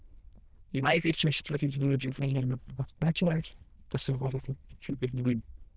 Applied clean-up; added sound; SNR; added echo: neural diffusion model UNIVERSE++.